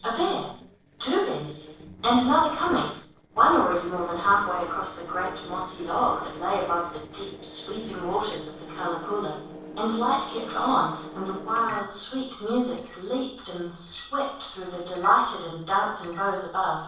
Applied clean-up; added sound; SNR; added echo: neural separator model SepFormer DNS4.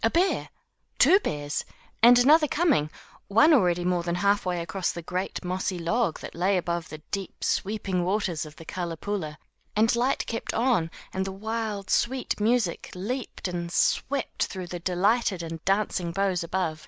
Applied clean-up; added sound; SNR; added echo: none; none; none; none.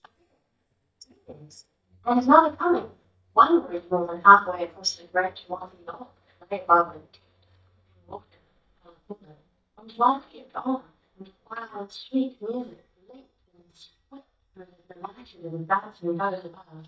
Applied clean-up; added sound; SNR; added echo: neural mask model DeepFilterNet 3.